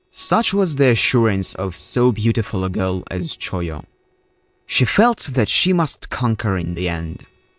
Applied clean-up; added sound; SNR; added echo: neural separator model SepFormer DNS4.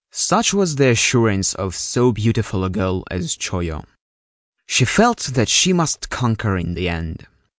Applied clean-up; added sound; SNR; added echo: none; none; none; none.